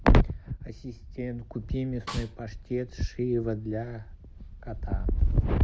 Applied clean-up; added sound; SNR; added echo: none; Snare drum; 15 dB; none.